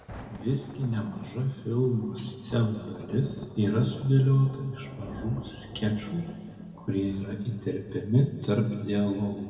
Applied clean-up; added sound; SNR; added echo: none; Thunder; 17 dB; reverberation time 1.8 s.